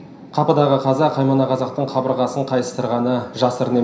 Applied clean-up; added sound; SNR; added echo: none; none; none; reverberation time 0.5 s.